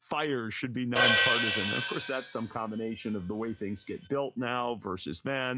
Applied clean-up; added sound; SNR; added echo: classical method log-MMSE.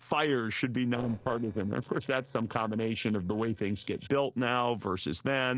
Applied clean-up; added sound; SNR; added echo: neural separator model SepFormer DNS4.